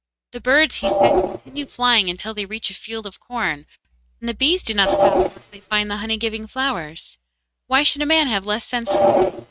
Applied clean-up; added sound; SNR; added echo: neural mask model RNNoise.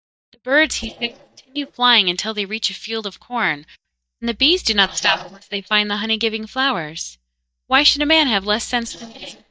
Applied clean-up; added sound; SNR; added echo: neural mask model DeepFilterNet 3.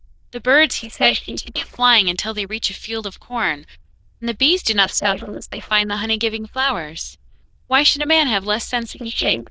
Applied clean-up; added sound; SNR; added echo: neural diffusion model UNIVERSE++.